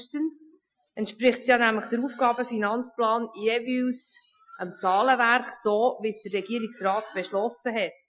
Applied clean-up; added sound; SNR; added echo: classical method Wiener filter.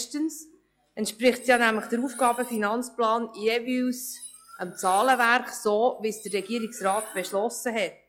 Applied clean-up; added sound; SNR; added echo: classical method log-MMSE.